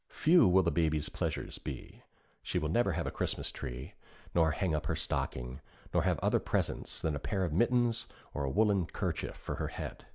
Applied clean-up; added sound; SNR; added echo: none; none; none; none.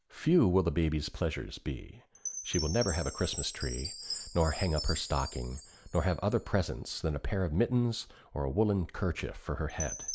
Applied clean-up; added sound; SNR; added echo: none; Chime; 13 dB; none.